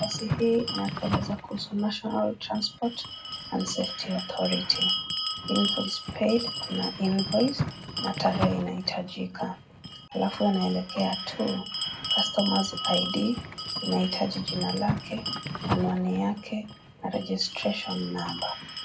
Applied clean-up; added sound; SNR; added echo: none; Bell; 4 dB; reverberation time 0.3 s.